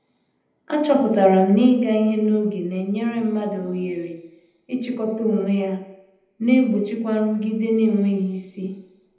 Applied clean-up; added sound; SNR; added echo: none; none; none; reverberation time 0.8 s.